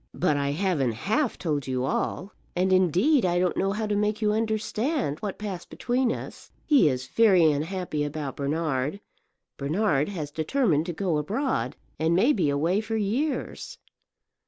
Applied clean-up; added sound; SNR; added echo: none; none; none; none.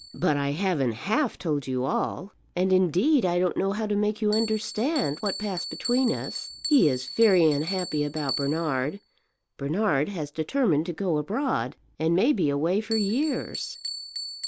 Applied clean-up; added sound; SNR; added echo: none; Bell; 13 dB; none.